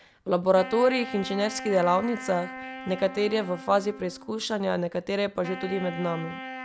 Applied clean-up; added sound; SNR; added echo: none; Wind instrument, woodwind instrument; 13 dB; none.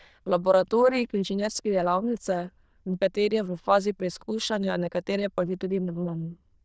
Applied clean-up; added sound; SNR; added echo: neural diffusion model UNIVERSE++.